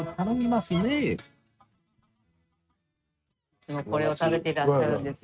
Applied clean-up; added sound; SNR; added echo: neural mask model RNNoise.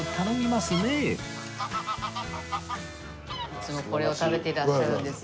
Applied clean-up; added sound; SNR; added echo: none; Fowl; 10 dB; none.